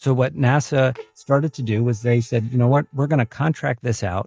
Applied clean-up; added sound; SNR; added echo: neural mask model DeepFilterNet 3.